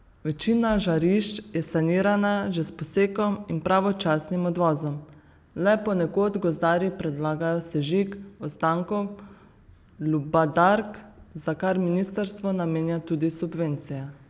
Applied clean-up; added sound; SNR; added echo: none; none; none; none.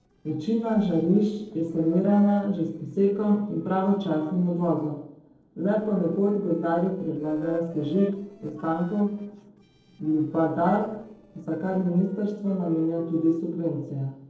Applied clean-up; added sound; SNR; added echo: neural separator model SepFormer DNS4.